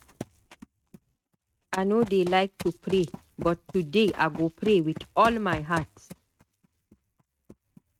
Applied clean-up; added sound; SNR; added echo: neural mask model RNNoise.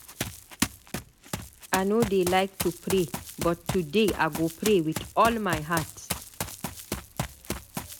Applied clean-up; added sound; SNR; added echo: none; Run; 7 dB; none.